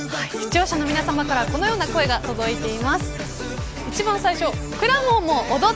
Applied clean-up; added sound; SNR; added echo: none; none; none; none.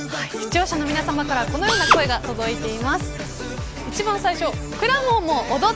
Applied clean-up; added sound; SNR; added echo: none; Drill; -2 dB; none.